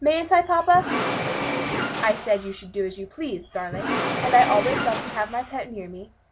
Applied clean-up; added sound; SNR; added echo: none; Engine / Mechanisms; 5 dB; none.